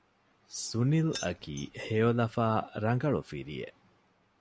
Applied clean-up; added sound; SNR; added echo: none; Keys jangling; 16 dB; none.